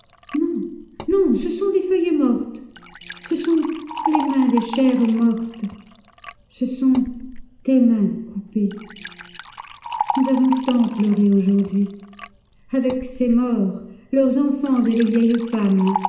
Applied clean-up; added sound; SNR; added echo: none; Liquid; 13 dB; reverberation time 0.8 s.